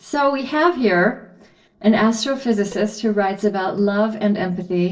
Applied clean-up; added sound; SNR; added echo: neural separator model SepFormer DNS4.